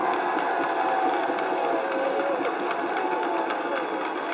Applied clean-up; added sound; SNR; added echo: none; none; none; reverberation time 0.2 s.